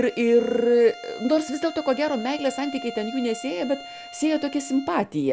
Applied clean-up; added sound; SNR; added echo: none; Bowed string instrument; 16 dB; none.